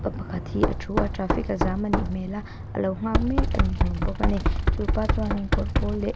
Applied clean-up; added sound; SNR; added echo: none; Knock; -4 dB; none.